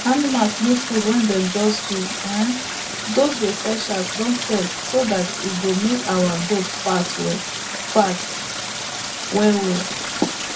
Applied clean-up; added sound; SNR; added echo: none; Stream; 6 dB; reverberation time 0.2 s.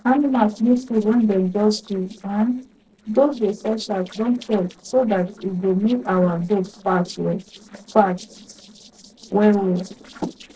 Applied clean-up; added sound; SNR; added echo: neural separator model SepFormer DNS4.